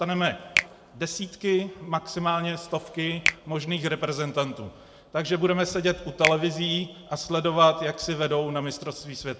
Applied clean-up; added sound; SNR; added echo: none; Finger snapping; 7 dB; reverberation time 1.1 s.